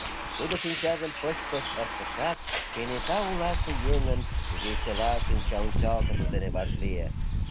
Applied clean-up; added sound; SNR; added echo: none; Bus; -5 dB; none.